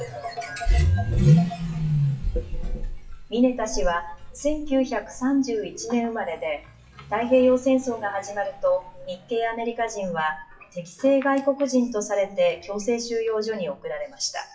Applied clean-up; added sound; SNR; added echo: classical method WPE with log-MMSE.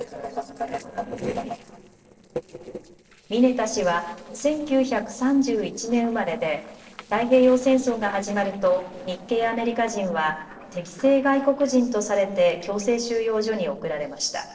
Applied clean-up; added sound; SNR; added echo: neural separator model SepFormer DNS4.